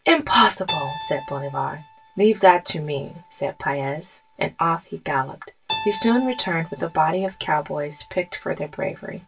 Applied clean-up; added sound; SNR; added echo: none; Keyboard (musical); 14 dB; reverberation time 0.1 s.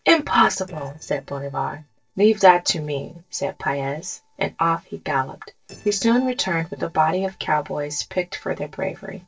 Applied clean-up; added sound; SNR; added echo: neural separator model SepFormer DNS4.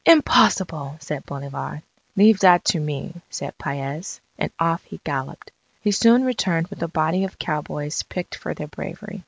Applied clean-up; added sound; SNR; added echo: none; none; none; none.